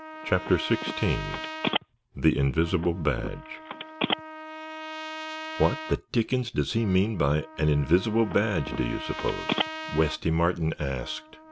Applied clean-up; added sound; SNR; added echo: none; Telephone + Trumpet; 9 dB; none.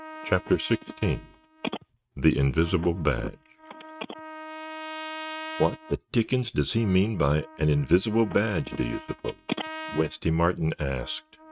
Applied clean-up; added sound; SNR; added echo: neural mask model RNNoise.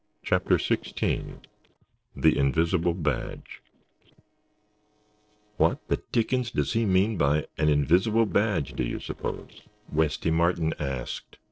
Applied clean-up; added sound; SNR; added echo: neural separator model SepFormer DNS4.